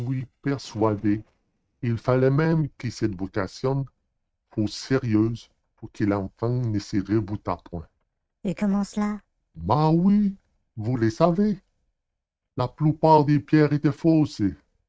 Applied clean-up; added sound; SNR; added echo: neural mask model RNNoise.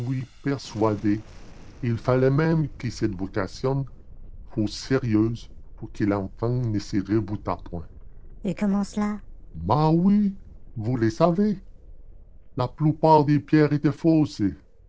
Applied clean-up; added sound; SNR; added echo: none; Thunderstorm; 17 dB; none.